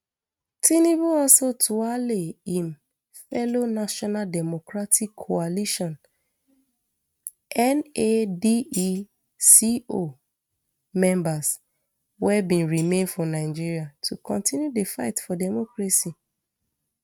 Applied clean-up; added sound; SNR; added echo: neural mask model RNNoise.